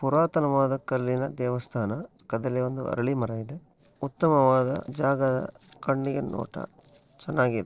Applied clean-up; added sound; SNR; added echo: neural separator model SepFormer DNS4.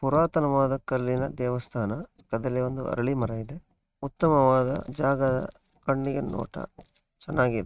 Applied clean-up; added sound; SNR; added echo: neural mask model RNNoise.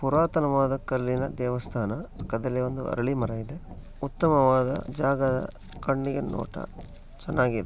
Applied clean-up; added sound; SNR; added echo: none; Car; 14 dB; none.